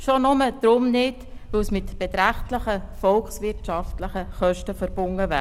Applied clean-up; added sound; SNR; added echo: none; Wind / Bird; 10 dB; none.